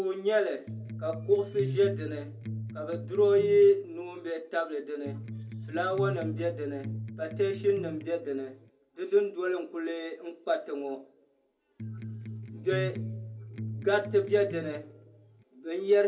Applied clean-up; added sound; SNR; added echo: none; Electric guitar; 9 dB; reverberation time 0.2 s.